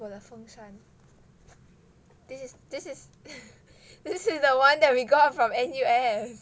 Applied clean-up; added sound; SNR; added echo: none; none; none; none.